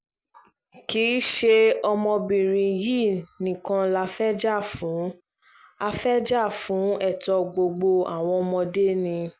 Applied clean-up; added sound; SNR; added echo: none; none; none; none.